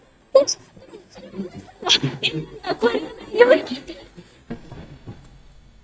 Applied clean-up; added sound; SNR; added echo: neural mask model DeepFilterNet 3.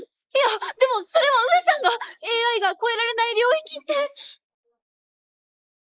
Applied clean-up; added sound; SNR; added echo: neural mask model Resemble Enhance denoiser.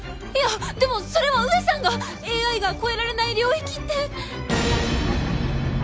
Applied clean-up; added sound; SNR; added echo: none; none; none; none.